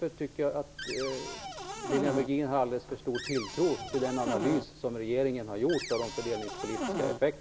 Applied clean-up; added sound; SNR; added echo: none; Cupboard open or close; 5 dB; none.